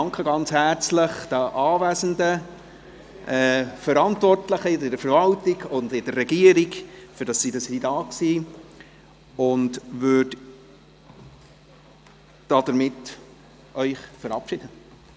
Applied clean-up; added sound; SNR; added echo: none; none; none; none.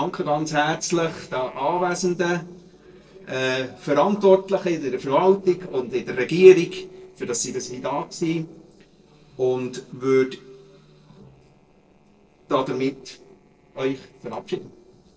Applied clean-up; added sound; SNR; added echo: neural separator model SepFormer DNS4.